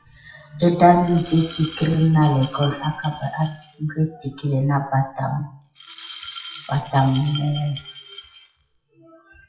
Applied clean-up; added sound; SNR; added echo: classical method WPE with log-MMSE.